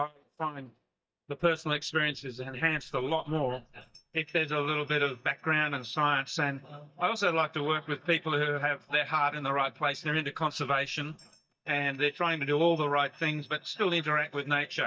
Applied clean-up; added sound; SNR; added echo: neural mask model DeepFilterNet 3.